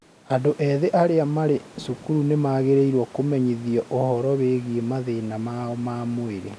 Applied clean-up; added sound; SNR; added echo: none; none; none; none.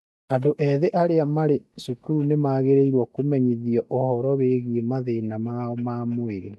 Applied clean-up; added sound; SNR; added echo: neural mask model DeepFilterNet 3.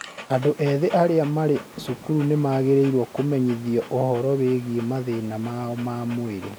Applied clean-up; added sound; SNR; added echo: none; Dog; 20 dB; none.